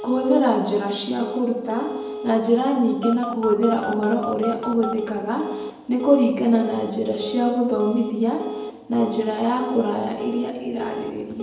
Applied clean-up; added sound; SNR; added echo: none; Telephone; 11 dB; reverberation time 0.9 s.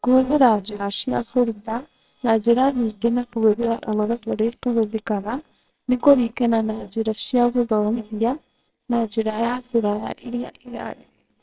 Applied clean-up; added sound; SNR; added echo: neural separator model SepFormer WHAMR!.